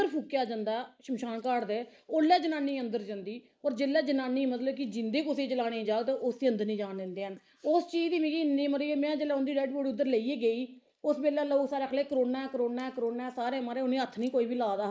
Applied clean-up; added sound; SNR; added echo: neural mask model Resemble Enhance denoiser.